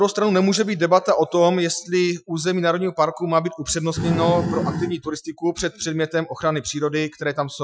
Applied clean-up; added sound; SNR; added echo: classical method Wiener filter.